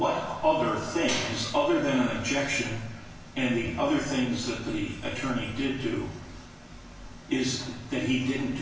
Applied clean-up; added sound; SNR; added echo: none; Bowed string instrument; 19 dB; reverberation time 0.3 s.